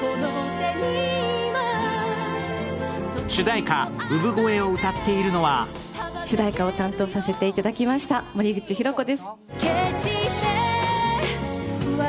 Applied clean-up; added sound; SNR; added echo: none; none; none; none.